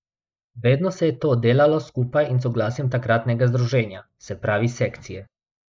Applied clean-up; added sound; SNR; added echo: neural mask model Resemble Enhance denoiser.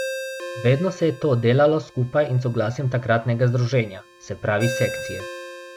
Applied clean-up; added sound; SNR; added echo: none; Ringtone; 12 dB; none.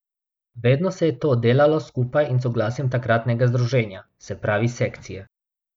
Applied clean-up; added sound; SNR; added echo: none; none; none; none.